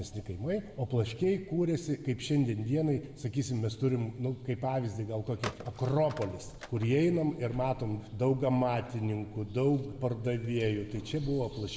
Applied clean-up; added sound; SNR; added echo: none; Telephone; 15 dB; reverberation time 1.2 s.